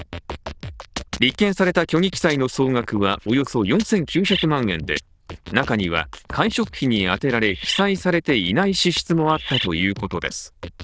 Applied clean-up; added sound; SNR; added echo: neural diffusion model UNIVERSE++.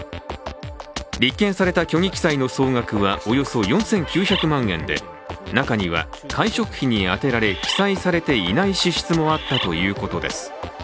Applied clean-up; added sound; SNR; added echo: none; Bird; 6 dB; none.